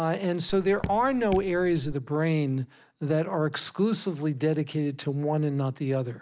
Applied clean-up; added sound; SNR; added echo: none; Raindrop / Drip; 11 dB; none.